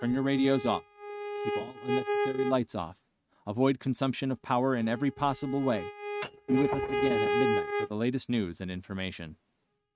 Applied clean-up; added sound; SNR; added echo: neural mask model RNNoise.